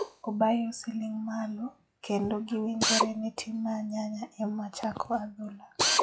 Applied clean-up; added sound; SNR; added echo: classical method log-MMSE.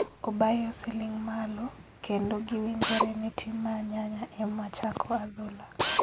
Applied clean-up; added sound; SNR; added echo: none; Drill; 3 dB; none.